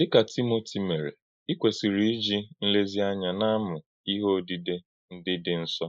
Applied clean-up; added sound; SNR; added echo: neural mask model Resemble Enhance denoiser.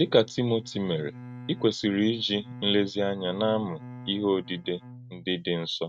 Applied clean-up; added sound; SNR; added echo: neural mask model RNNoise.